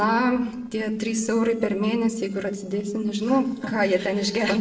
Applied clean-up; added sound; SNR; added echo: neural separator model SepFormer DNS4.